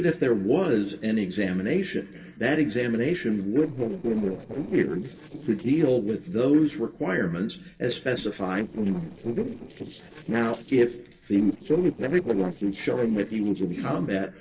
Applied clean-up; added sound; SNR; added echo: neural separator model SepFormer DNS4.